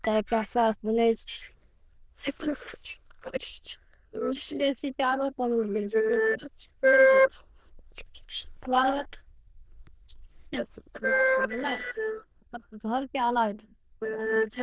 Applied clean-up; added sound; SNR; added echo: neural diffusion model UNIVERSE++.